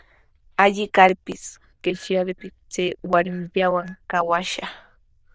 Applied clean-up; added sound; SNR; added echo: neural diffusion model UNIVERSE++.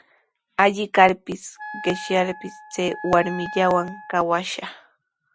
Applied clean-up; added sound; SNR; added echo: none; Wind instrument, woodwind instrument; 14 dB; none.